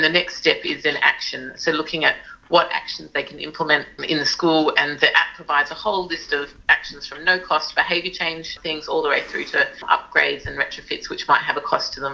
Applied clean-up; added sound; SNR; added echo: none; none; none; none.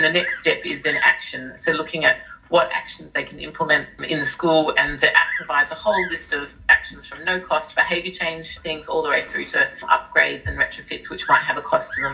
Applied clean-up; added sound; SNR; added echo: none; Bird vocalization, bird call, bird song; 15 dB; reverberation time 0.4 s.